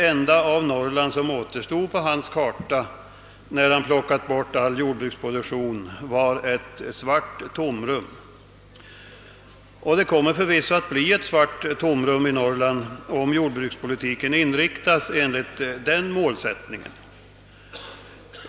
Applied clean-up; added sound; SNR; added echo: none; none; none; none.